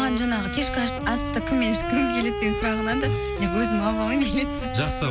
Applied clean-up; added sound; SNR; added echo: none; Wind instrument, woodwind instrument; 4 dB; none.